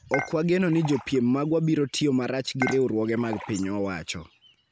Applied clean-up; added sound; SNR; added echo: none; Dishes, pots, and pans / Chink, clink; 12 dB; none.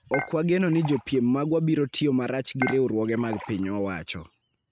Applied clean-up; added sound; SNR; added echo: neural mask model RNNoise.